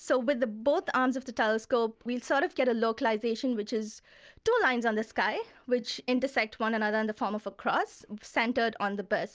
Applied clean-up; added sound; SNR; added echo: none; none; none; none.